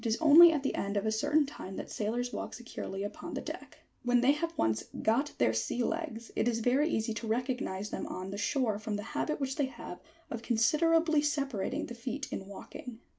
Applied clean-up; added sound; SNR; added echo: none; none; none; none.